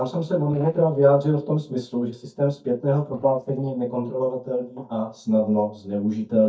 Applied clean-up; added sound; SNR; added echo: neural mask model DeepFilterNet 3.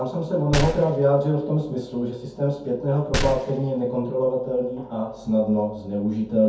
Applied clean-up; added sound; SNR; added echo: none; Gunshot, gunfire; 9 dB; reverberation time 0.6 s.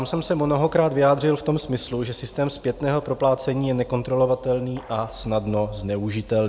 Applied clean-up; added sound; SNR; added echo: none; none; none; none.